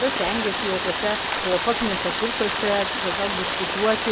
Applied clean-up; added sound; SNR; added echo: none; Rain; -2 dB; none.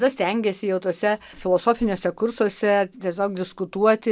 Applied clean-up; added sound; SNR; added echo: none; none; none; none.